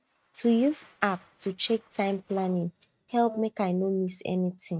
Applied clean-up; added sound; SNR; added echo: neural mask model RNNoise.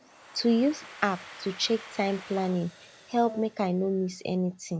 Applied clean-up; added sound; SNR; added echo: none; Domestic sounds, home sounds + Brass instrument; 19 dB; none.